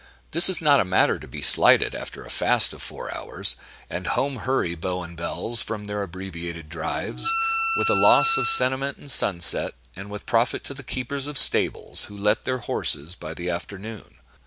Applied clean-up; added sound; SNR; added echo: none; Wind instrument, woodwind instrument; 5 dB; none.